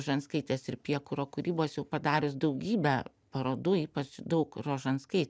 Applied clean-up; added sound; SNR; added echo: none; none; none; none.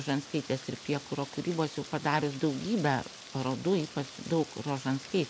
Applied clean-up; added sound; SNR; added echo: none; Rain; 15 dB; none.